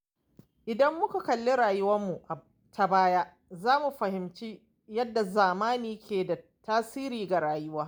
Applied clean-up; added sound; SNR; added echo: none; none; none; none.